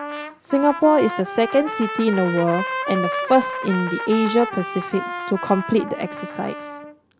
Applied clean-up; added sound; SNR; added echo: none; Trumpet; 8 dB; none.